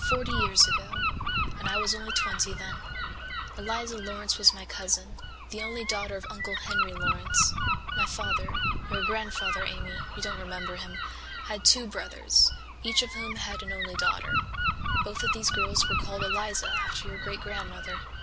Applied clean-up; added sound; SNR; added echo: none; Gull, seagull / Wind; 0 dB; none.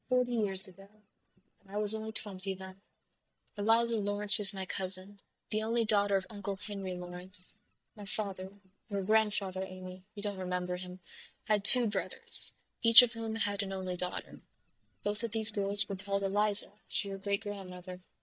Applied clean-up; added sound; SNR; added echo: neural mask model DeepFilterNet 3.